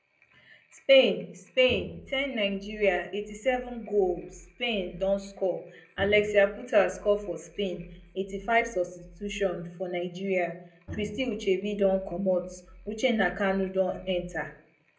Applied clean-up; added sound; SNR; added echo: none; Bowed string instrument; 19 dB; reverberation time 0.5 s.